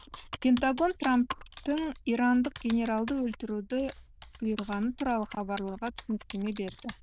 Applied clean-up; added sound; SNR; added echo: neural diffusion model UNIVERSE++.